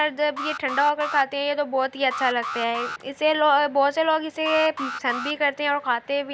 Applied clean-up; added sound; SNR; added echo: none; Alarm; 11 dB; none.